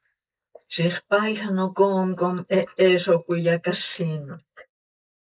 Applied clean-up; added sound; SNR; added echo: neural mask model Resemble Enhance denoiser.